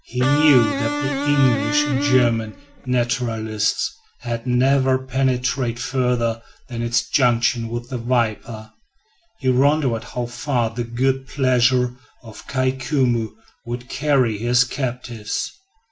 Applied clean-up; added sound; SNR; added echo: none; Electric guitar; 3 dB; none.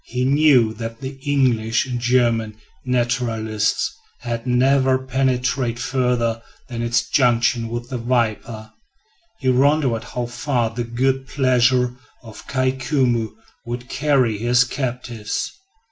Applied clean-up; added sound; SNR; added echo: none; none; none; none.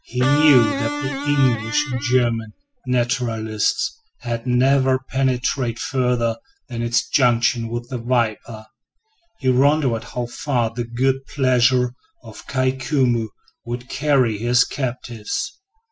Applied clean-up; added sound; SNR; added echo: classical method spectral subtraction.